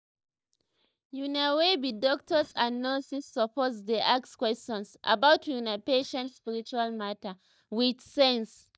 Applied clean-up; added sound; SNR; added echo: neural mask model DeepFilterNet 3.